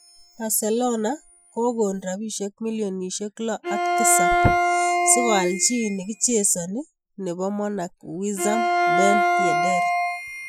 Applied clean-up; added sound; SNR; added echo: classical method Wiener filter.